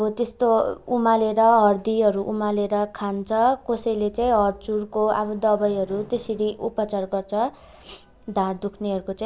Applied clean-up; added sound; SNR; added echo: none; none; none; none.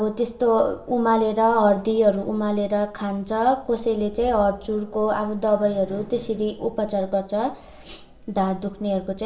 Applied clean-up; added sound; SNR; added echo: none; none; none; reverberation time 1.3 s.